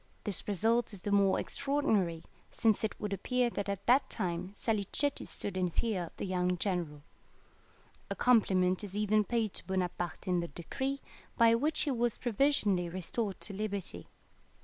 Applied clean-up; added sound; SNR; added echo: none; none; none; none.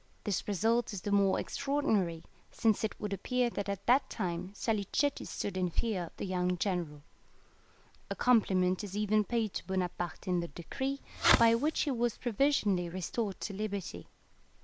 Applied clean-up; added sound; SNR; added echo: none; Fireworks; 0 dB; none.